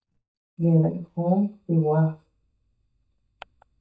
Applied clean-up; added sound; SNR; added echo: neural mask model DeepFilterNet 3.